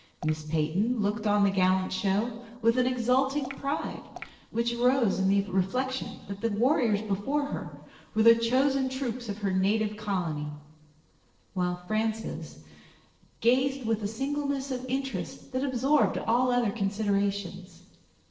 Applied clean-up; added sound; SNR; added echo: neural separator model SepFormer DNS4.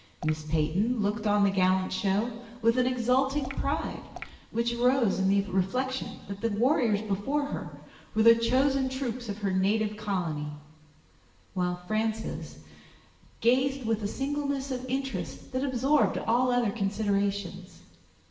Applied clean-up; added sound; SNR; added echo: none; Drip / Water; 14 dB; reverberation time 1.1 s.